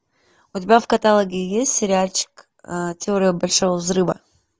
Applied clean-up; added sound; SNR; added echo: none; none; none; none.